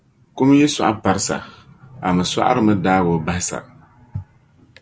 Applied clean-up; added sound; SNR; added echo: none; none; none; none.